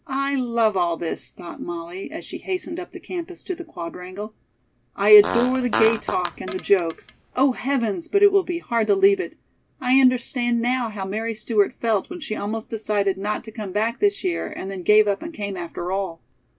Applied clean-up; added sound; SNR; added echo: none; Fart; 7 dB; none.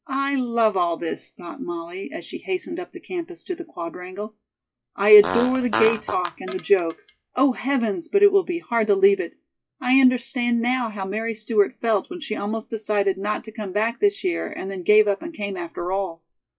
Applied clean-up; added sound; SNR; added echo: classical method log-MMSE.